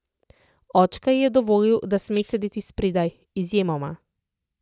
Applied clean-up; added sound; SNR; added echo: neural mask model DeepFilterNet 3.